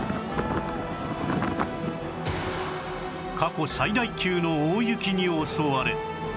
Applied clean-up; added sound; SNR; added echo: none; none; none; none.